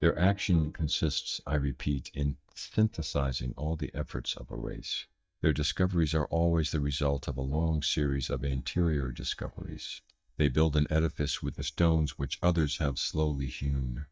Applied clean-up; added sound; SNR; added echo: neural mask model DeepFilterNet 3.